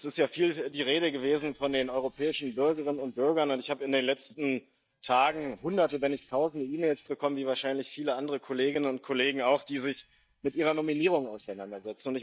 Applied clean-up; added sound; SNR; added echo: neural mask model DeepFilterNet 3.